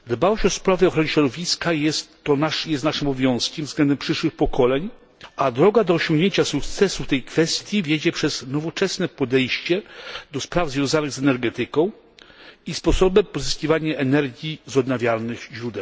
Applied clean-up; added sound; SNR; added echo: none; none; none; none.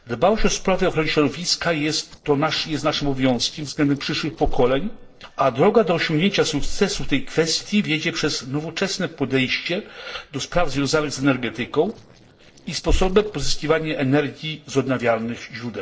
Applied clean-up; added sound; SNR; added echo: neural separator model SepFormer DNS4.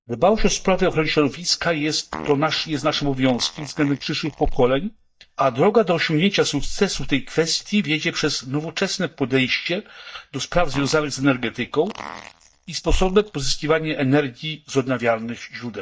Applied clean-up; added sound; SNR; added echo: neural mask model DeepFilterNet 3.